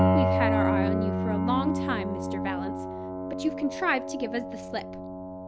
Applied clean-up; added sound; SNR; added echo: none; Piano; -4 dB; none.